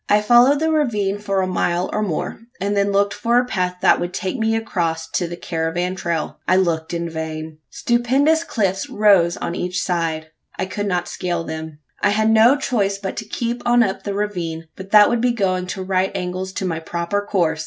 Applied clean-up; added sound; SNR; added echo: none; none; none; none.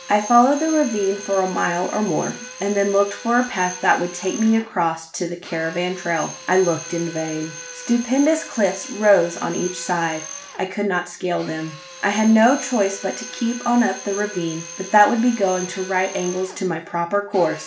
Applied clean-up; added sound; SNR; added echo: none; Drill; 15 dB; reverberation time 0.4 s.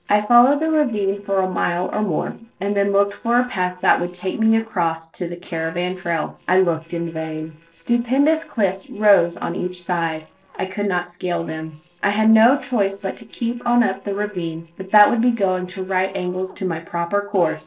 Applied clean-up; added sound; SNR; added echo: neural separator model SepFormer DNS4.